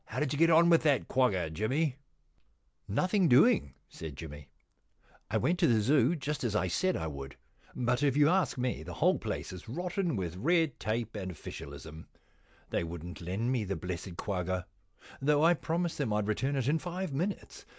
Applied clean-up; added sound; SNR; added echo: none; none; none; none.